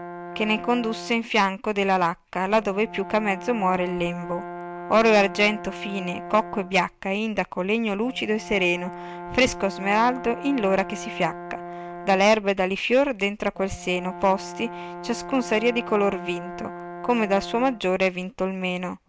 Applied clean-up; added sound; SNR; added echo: none; Brass instrument; 13 dB; none.